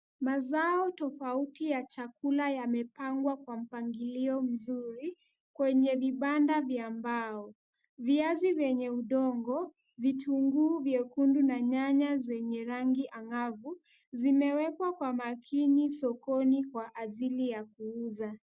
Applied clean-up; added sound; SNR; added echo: none; none; none; none.